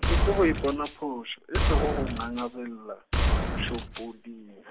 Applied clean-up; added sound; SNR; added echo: none; Gunshot, gunfire; -3 dB; none.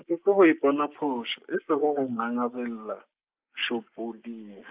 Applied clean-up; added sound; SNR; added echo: neural mask model Resemble Enhance denoiser.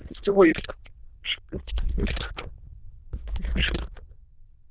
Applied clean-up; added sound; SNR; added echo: neural diffusion model UNIVERSE++.